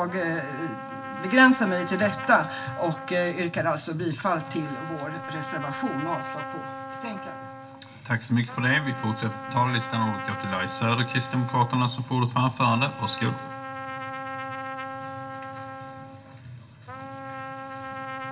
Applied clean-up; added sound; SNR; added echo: none; Trumpet; 9 dB; reverberation time 0.2 s.